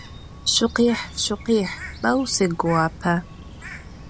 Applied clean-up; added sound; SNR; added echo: none; Bird; 15 dB; none.